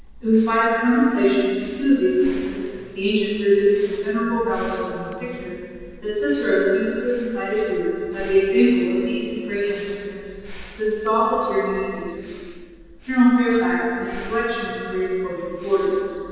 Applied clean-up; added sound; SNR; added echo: none; Breathing; 20 dB; reverberation time 2.1 s.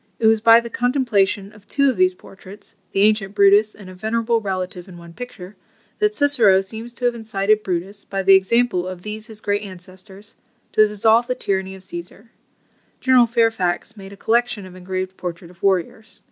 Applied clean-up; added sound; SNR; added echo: none; none; none; none.